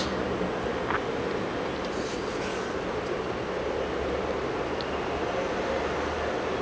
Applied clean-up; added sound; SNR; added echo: none; none; none; none.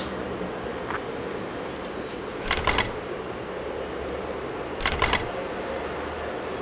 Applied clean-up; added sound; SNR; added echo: none; Telephone; -2 dB; none.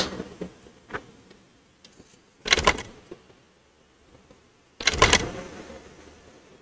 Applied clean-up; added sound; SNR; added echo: neural mask model RNNoise.